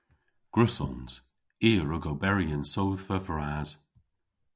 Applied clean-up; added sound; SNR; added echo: none; none; none; none.